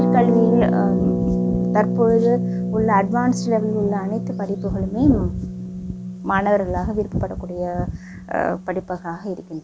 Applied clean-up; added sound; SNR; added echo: none; Harp; 2 dB; none.